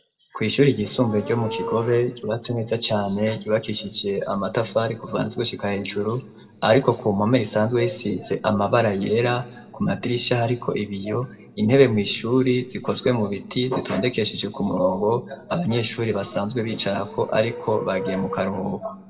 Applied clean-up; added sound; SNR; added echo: none; Livestock, farm animals, working animals; 18 dB; reverberation time 1.4 s.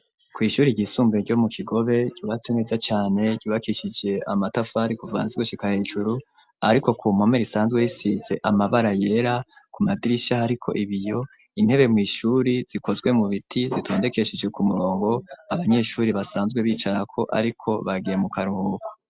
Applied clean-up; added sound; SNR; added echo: none; none; none; none.